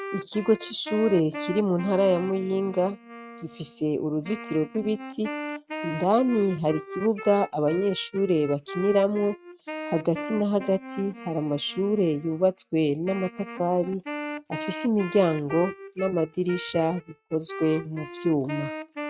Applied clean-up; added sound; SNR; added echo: neural mask model RNNoise.